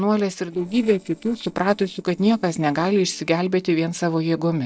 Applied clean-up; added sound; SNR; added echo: neural separator model SepFormer DNS4.